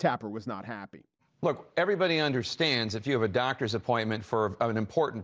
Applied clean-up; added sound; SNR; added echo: none; none; none; none.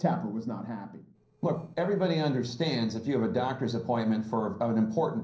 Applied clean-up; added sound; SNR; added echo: neural separator model SepFormer DNS4.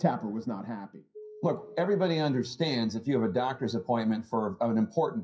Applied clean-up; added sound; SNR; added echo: classical method WPE with log-MMSE.